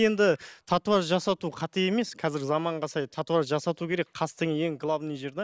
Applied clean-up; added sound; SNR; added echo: neural mask model Resemble Enhance denoiser.